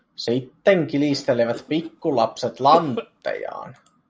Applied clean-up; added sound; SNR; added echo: none; Cough; 13 dB; none.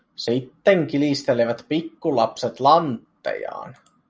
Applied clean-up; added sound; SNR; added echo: none; none; none; none.